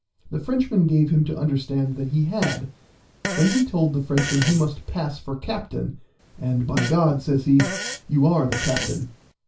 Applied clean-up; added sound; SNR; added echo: none; Fart; 9 dB; reverberation time 0.2 s.